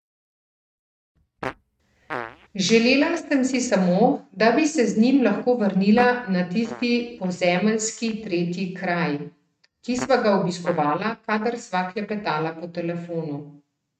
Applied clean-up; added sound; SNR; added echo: neural mask model RNNoise.